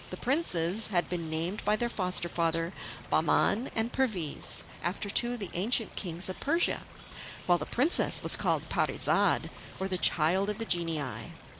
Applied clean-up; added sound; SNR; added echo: none; Water / Bird; 17 dB; none.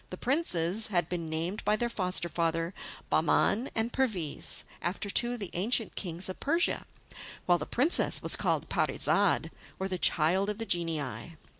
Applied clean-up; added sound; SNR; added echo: none; none; none; none.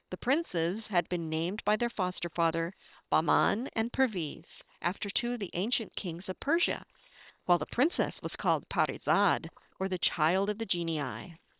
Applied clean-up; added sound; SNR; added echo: neural separator model SepFormer WHAM!.